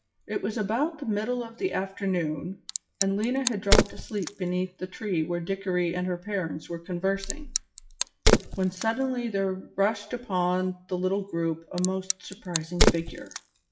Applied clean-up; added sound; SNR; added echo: classical method WPE with log-MMSE.